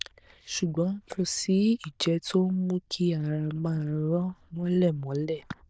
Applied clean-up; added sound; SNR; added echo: neural diffusion model UNIVERSE++.